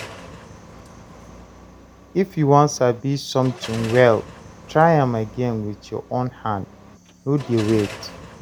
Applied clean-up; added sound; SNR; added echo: none; Car; 18 dB; none.